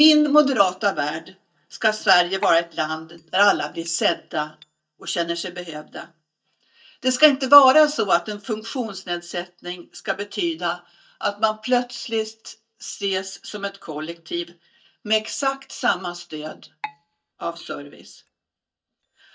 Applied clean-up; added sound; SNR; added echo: neural mask model DeepFilterNet 3.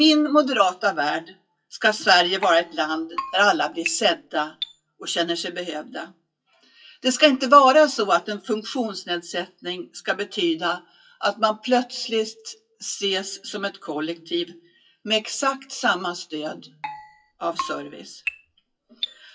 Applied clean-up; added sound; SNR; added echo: classical method WPE with log-MMSE.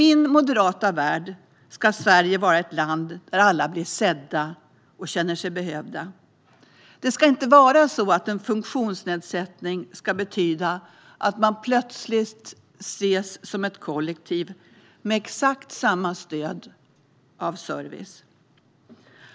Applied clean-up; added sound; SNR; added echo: none; none; none; none.